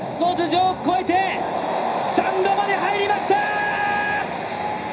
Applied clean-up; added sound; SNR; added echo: none; none; none; reverberation time 0.5 s.